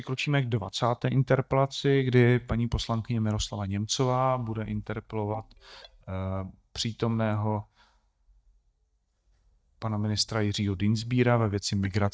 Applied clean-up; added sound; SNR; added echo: neural mask model DeepFilterNet 3.